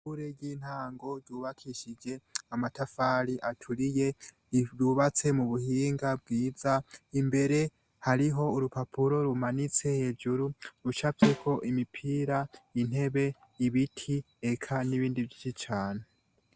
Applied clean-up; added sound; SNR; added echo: none; Snare drum; 2 dB; none.